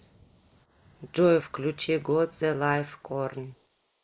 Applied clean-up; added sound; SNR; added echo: neural mask model Resemble Enhance denoiser.